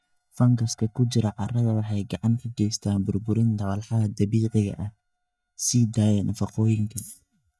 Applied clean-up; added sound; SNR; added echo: neural mask model DeepFilterNet 3.